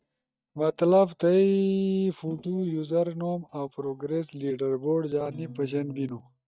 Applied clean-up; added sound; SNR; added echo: neural mask model DeepFilterNet 3.